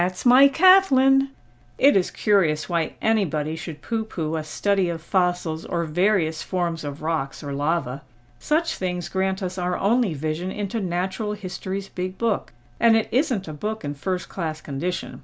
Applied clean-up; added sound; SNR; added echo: none; none; none; none.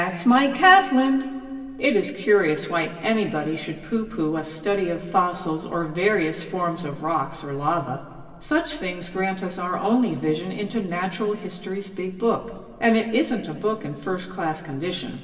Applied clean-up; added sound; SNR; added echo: none; none; none; reverberation time 2.2 s.